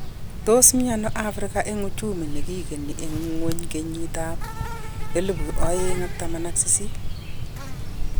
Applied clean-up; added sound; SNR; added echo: none; Insect; -1 dB; none.